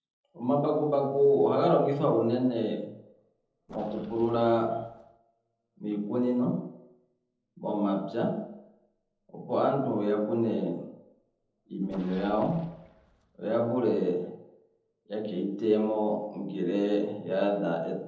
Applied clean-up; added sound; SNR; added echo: neural separator model SepFormer DNS4.